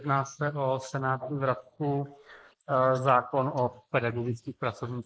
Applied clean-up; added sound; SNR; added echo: neural mask model Resemble Enhance denoiser.